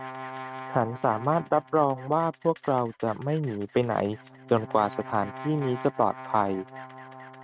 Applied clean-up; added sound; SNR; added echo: neural mask model RNNoise.